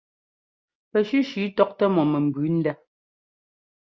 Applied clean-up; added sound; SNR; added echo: none; none; none; none.